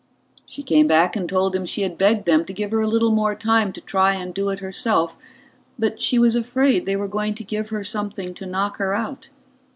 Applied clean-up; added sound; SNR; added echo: none; none; none; none.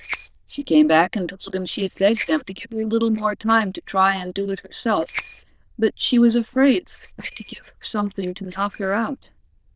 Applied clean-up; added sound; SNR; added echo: neural diffusion model UNIVERSE++.